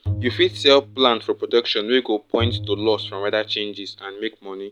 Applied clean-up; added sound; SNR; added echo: none; Bowed string instrument; 11 dB; none.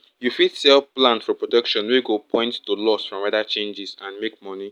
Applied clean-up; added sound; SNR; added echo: none; none; none; none.